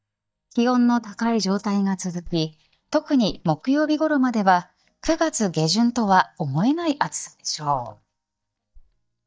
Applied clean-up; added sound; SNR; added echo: neural mask model DeepFilterNet 3.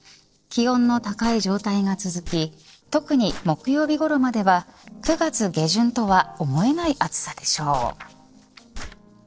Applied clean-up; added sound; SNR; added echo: neural separator model SepFormer DNS4.